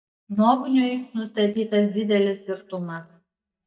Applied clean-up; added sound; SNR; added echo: neural mask model DeepFilterNet 3.